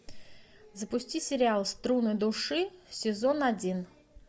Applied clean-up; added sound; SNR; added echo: none; none; none; none.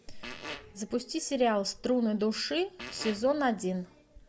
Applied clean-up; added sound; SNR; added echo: none; Fart; 11 dB; none.